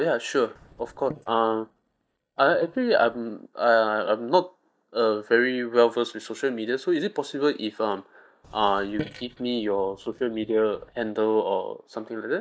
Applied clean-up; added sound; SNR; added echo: neural mask model DeepFilterNet 3.